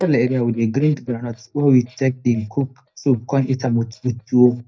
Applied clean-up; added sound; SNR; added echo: neural mask model DeepFilterNet 3.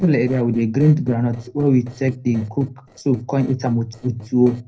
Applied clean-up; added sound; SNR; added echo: neural separator model SepFormer DNS4.